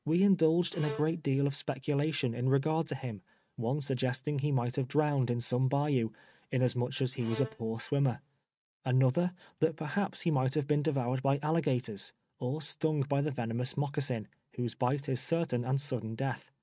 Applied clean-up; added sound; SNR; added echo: neural mask model RNNoise.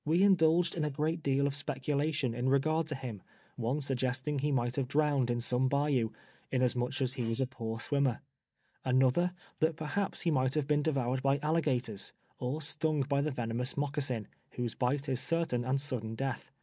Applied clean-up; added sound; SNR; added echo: neural mask model DeepFilterNet 3.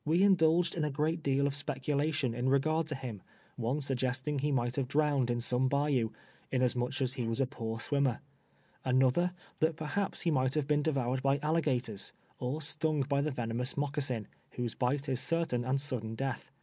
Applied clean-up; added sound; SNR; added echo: neural mask model Resemble Enhance denoiser.